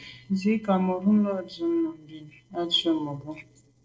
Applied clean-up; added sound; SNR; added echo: neural separator model SepFormer DNS4.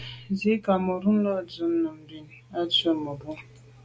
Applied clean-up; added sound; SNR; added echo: none; none; none; none.